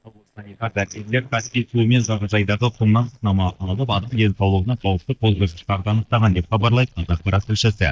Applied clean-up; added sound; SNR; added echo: neural mask model DeepFilterNet 3.